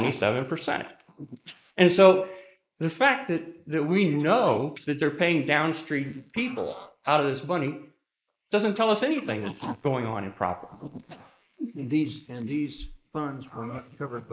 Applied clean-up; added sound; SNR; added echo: neural mask model Resemble Enhance denoiser.